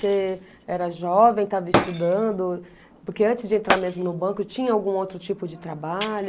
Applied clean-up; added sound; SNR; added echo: none; Shatter; 8 dB; none.